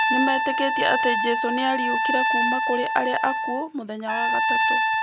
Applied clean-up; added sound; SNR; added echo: none; Trumpet; -4 dB; none.